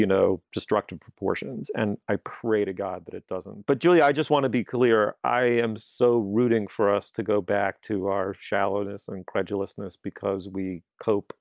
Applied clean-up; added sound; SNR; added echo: none; none; none; none.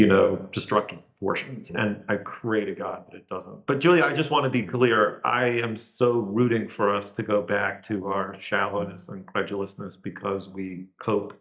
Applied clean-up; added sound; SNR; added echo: neural mask model DeepFilterNet 3.